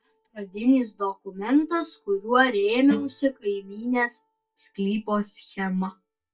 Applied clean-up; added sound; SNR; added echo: neural mask model DeepFilterNet 3.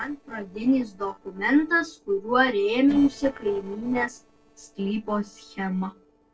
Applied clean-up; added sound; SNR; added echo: neural separator model SepFormer DNS4.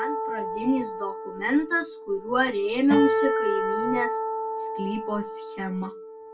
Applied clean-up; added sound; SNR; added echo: none; Acoustic guitar; 2 dB; reverberation time 0.2 s.